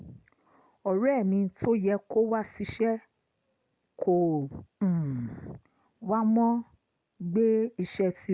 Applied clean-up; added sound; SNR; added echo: none; none; none; none.